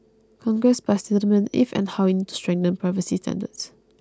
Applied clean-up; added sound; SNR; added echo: none; none; none; none.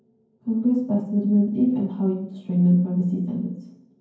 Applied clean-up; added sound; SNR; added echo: none; none; none; reverberation time 0.9 s.